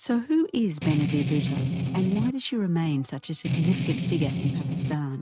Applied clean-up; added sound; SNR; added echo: neural mask model RNNoise.